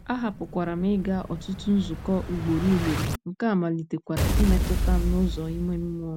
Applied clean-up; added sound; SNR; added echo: none; Explosion; 2 dB; none.